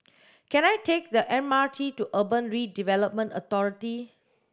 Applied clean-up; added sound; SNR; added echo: none; none; none; none.